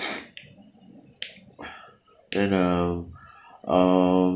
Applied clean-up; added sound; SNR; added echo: none; none; none; none.